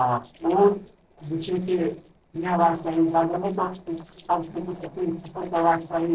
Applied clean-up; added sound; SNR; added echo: neural separator model SepFormer DNS4.